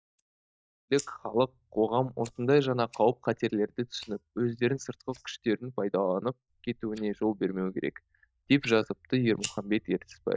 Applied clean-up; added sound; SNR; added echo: neural mask model DeepFilterNet 3.